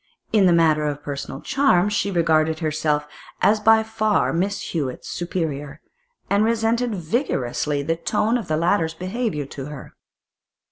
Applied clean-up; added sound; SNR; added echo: none; none; none; none.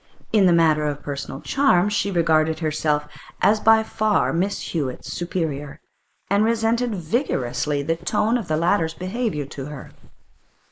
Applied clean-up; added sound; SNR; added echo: neural mask model Resemble Enhance denoiser.